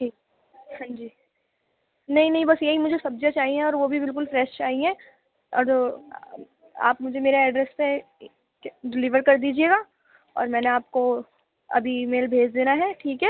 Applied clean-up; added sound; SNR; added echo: none; none; none; none.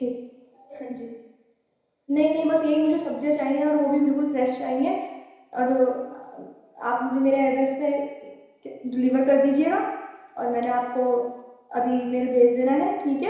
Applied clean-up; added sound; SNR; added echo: none; none; none; reverberation time 1.0 s.